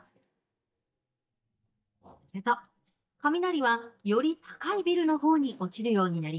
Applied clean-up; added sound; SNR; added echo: neural mask model DeepFilterNet 3.